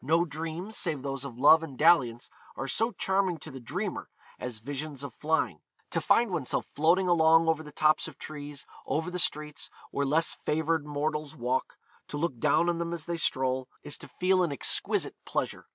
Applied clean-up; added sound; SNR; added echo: none; none; none; none.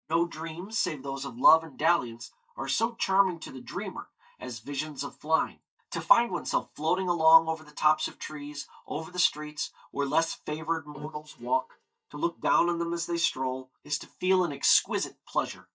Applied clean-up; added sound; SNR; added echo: neural mask model DeepFilterNet 3.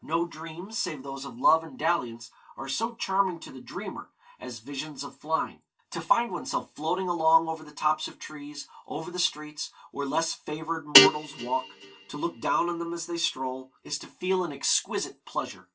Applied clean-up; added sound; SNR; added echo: none; Guitar; -2 dB; reverberation time 0.2 s.